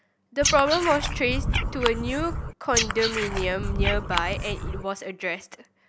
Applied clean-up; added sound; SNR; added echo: none; Frog; 0 dB; none.